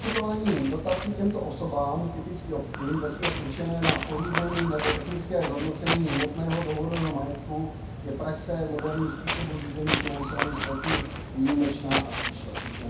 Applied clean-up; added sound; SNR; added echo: none; Walk, footsteps; 3 dB; reverberation time 0.6 s.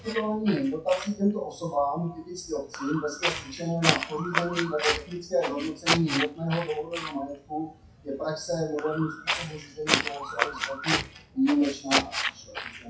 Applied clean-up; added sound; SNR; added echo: classical method WPE with log-MMSE.